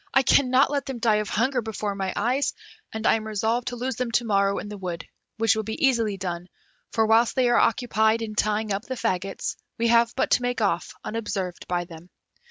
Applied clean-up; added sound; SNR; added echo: none; none; none; none.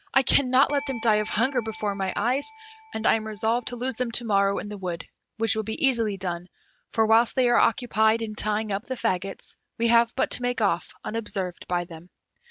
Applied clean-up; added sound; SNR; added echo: none; Bell; 14 dB; none.